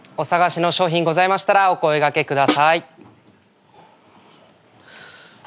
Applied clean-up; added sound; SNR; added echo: none; Snare drum; 5 dB; none.